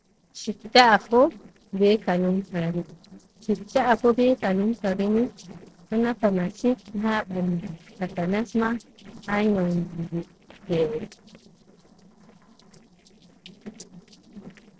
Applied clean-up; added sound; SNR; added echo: neural separator model SepFormer DNS4.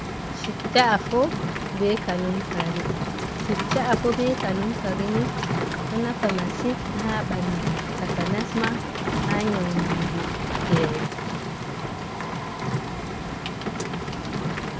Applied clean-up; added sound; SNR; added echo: none; Rain; 0 dB; none.